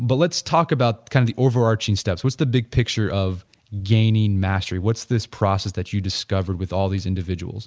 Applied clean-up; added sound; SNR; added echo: none; none; none; none.